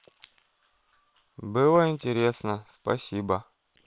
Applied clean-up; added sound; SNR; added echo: neural separator model SepFormer WHAM!.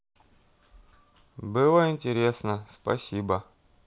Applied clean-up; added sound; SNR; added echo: none; none; none; none.